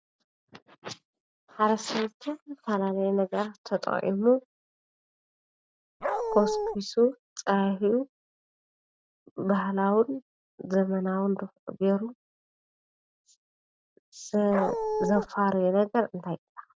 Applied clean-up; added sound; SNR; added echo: none; Dog; 0 dB; none.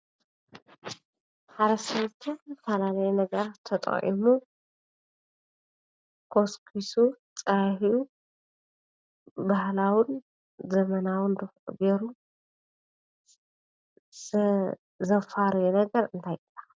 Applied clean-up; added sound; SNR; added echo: none; none; none; none.